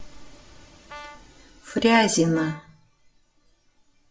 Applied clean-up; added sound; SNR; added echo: classical method WPE with log-MMSE.